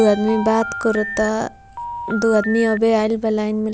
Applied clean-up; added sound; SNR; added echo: none; Keyboard (musical) + Telephone; 11 dB; none.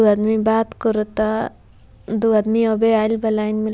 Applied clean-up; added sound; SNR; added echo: none; none; none; none.